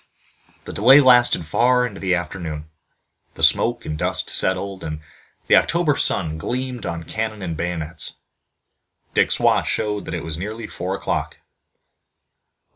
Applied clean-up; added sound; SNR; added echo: none; none; none; none.